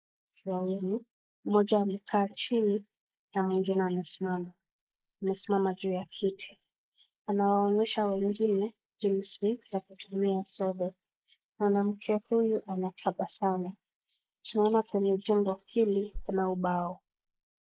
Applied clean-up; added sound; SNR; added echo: neural mask model Resemble Enhance denoiser.